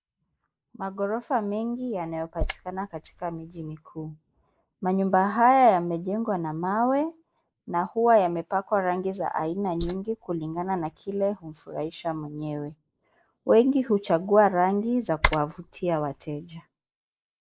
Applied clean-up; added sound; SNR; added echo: neural mask model Resemble Enhance denoiser.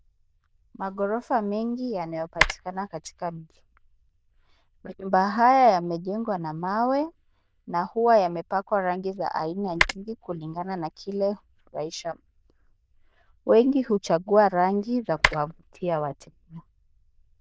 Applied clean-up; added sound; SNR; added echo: neural diffusion model UNIVERSE++.